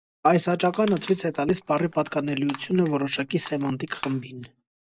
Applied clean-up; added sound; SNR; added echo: none; Crushing; 17 dB; none.